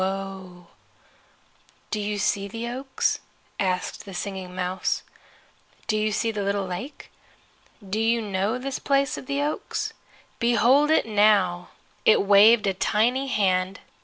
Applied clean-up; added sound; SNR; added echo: none; none; none; none.